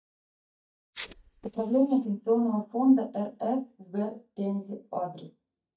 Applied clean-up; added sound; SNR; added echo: neural mask model DeepFilterNet 3.